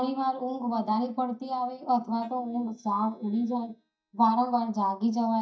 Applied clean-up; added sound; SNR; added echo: neural mask model DeepFilterNet 3.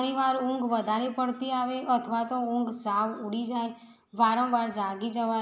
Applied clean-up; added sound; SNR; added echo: none; none; none; none.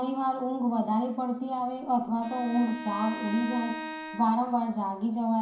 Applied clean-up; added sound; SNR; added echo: none; Bowed string instrument; 12 dB; reverberation time 0.5 s.